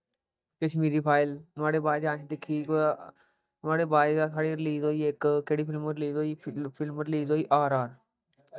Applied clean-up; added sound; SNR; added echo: neural mask model DeepFilterNet 3.